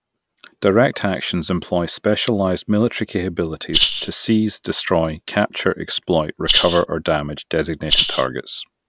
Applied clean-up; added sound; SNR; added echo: none; Rattle (instrument); -2 dB; none.